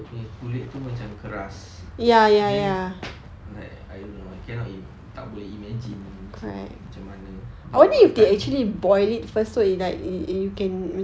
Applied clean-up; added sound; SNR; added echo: none; none; none; none.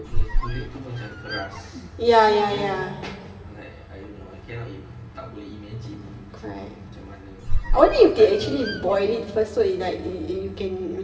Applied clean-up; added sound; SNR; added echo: none; Squeak; 1 dB; reverberation time 2.9 s.